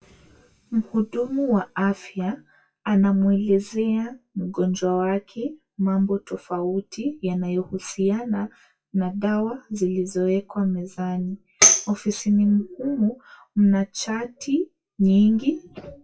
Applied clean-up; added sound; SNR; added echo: classical method WPE with log-MMSE.